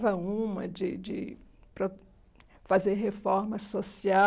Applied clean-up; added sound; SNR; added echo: none; none; none; none.